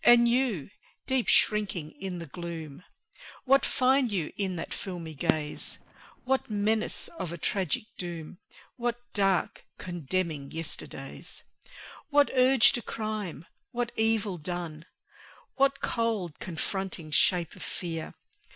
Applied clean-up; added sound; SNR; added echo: none; Fireworks; 5 dB; none.